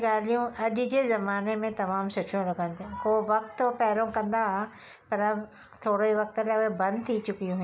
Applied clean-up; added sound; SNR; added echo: none; none; none; none.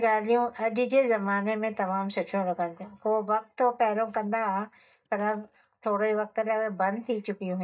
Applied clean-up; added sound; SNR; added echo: neural mask model DeepFilterNet 3.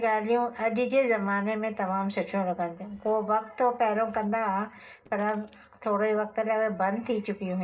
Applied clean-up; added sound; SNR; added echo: neural separator model SepFormer DNS4.